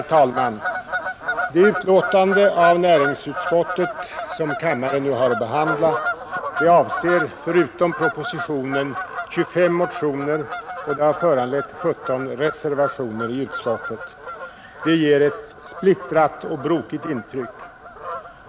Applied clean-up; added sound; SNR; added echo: none; Bird vocalization, bird call, bird song / Fowl; 8 dB; none.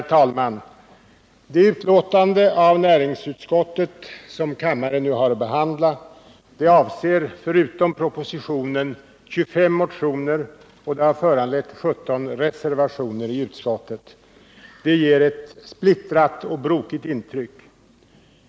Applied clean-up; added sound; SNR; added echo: none; none; none; none.